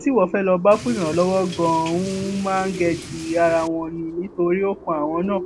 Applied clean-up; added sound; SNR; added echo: none; Drip / Rain + Bird; 12 dB; none.